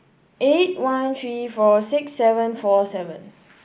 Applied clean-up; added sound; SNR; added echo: none; none; none; none.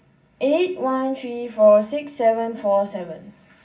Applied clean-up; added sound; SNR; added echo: none; none; none; reverberation time 0.4 s.